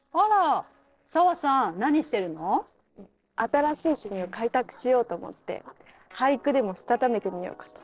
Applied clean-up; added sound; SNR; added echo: neural separator model SepFormer DNS4.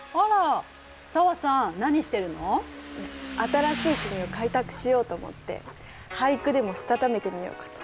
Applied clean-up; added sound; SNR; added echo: none; Motorcycle / Engine; 13 dB; none.